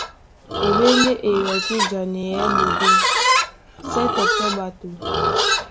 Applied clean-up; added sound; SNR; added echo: none; Livestock, farm animals, working animals; -3 dB; none.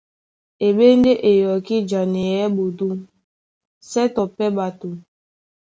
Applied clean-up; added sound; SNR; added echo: none; none; none; none.